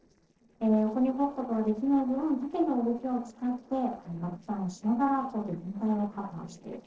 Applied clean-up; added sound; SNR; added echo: neural separator model SepFormer DNS4.